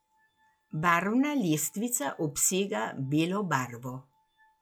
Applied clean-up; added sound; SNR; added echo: classical method log-MMSE.